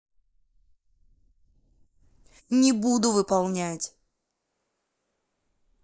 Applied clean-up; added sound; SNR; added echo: neural mask model Resemble Enhance denoiser.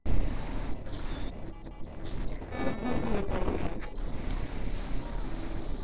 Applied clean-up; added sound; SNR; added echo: neural separator model SepFormer DNS4.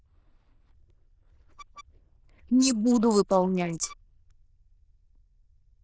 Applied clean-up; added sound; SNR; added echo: neural diffusion model UNIVERSE++.